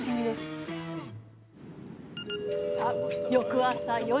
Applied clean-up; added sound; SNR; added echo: none; none; none; none.